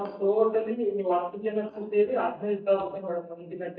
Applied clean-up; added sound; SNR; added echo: neural mask model DeepFilterNet 3.